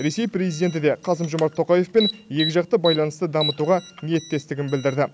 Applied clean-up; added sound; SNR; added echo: none; Alarm; 12 dB; none.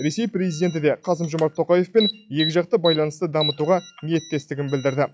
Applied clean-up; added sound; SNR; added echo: classical method log-MMSE.